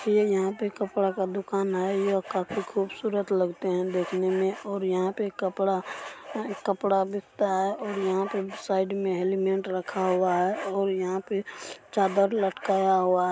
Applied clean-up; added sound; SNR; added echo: none; none; none; none.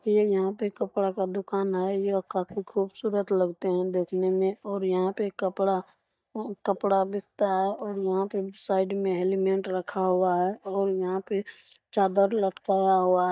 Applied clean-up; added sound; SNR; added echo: neural mask model DeepFilterNet 3.